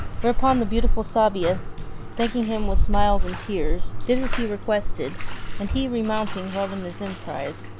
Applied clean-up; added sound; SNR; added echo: none; Bathtub (filling or washing); -3 dB; none.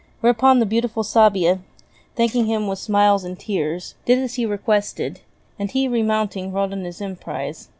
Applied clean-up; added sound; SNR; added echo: none; none; none; none.